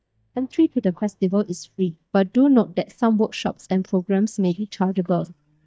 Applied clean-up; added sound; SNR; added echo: neural mask model DeepFilterNet 3.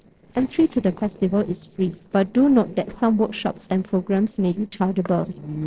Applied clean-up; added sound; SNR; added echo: neural separator model SepFormer DNS4.